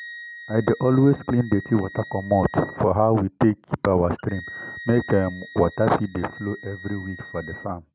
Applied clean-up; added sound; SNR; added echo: none; Wind instrument, woodwind instrument; 18 dB; none.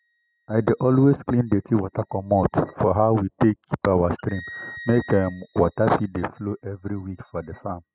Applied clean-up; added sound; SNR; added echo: classical method spectral subtraction.